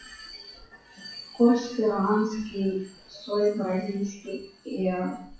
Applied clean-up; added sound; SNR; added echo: classical method WPE with log-MMSE.